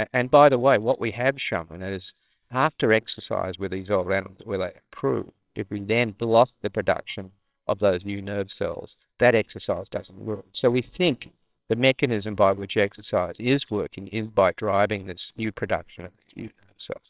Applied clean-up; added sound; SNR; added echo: neural separator model SepFormer WHAMR!.